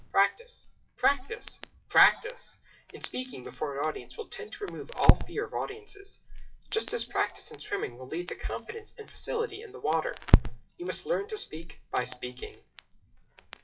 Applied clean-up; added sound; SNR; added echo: classical method WPE with log-MMSE.